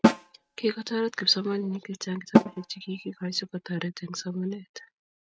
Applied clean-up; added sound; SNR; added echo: neural mask model RNNoise.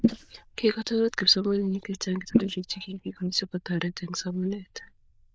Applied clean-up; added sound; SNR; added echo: neural diffusion model UNIVERSE++.